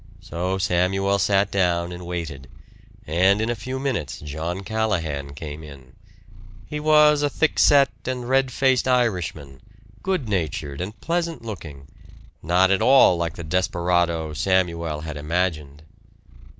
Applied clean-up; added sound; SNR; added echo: none; Purr; 18 dB; none.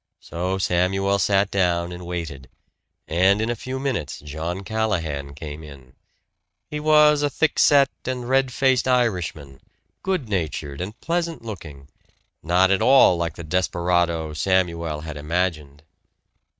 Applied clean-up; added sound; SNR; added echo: neural mask model RNNoise.